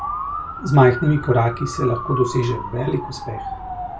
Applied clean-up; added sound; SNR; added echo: none; Motor vehicle (road) / Siren; 9 dB; none.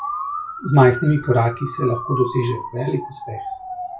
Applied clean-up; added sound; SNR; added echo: classical method log-MMSE.